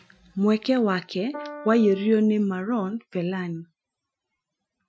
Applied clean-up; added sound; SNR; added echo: classical method Wiener filter.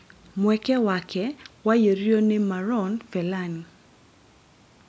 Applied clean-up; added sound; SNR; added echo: none; none; none; none.